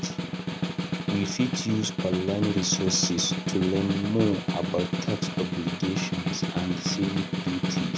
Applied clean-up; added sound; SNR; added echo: none; Snare drum; 0 dB; none.